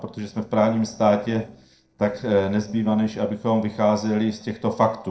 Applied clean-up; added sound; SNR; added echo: neural separator model SepFormer DNS4.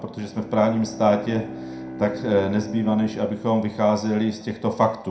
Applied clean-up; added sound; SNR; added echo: none; Bowed string instrument; 15 dB; reverberation time 0.4 s.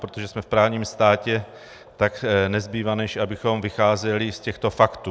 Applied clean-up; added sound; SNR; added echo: none; none; none; none.